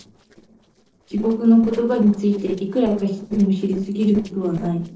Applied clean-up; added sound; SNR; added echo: neural separator model SepFormer DNS4.